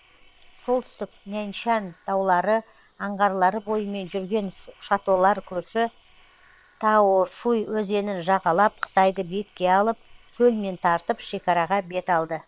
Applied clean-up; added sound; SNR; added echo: neural separator model SepFormer WHAM!.